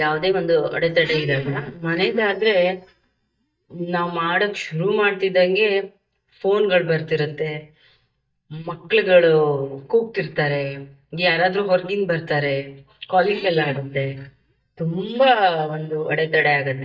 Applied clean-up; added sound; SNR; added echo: neural mask model DeepFilterNet 3.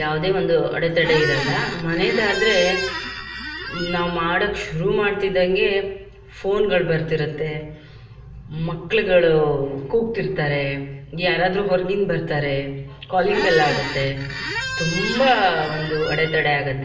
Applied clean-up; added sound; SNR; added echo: none; Squeak; 7 dB; reverberation time 0.8 s.